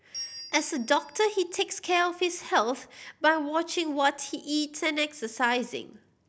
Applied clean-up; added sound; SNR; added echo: none; Bell; 17 dB; none.